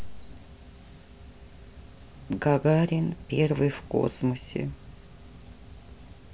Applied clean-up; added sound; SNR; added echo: none; none; none; none.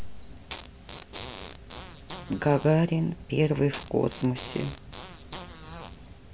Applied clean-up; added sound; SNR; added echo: none; Fart; 15 dB; none.